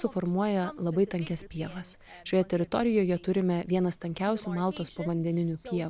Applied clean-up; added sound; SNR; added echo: none; none; none; none.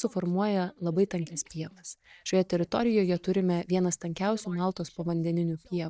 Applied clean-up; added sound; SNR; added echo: neural mask model DeepFilterNet 3.